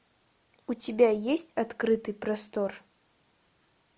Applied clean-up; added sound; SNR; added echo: none; none; none; none.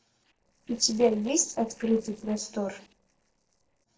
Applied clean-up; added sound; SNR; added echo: neural separator model SepFormer DNS4.